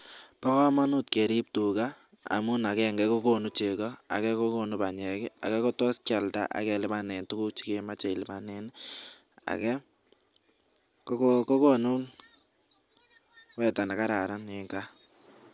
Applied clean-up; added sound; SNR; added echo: none; none; none; none.